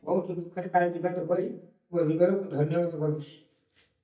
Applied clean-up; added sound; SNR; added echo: neural mask model DeepFilterNet 3.